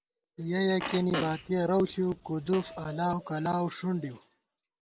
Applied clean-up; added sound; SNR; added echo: none; Fart; 10 dB; none.